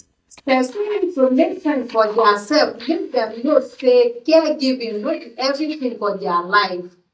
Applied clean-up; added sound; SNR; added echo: neural mask model DeepFilterNet 3.